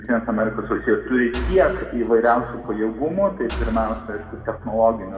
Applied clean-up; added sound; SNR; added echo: none; Engine / Car; 9 dB; reverberation time 1.4 s.